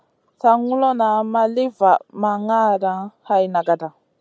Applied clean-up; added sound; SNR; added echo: none; none; none; none.